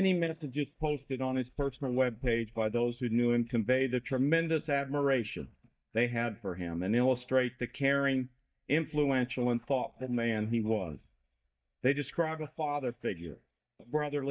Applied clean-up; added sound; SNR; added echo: neural mask model DeepFilterNet 3.